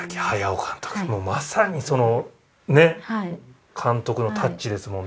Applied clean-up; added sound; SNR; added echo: none; none; none; none.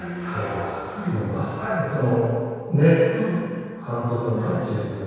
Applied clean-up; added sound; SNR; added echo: none; none; none; reverberation time 2.0 s.